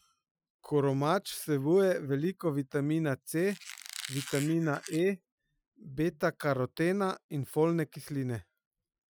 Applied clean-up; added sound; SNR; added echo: classical method Wiener filter.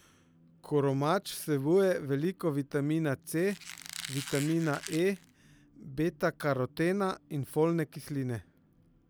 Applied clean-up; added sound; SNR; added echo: none; Squeak; 12 dB; none.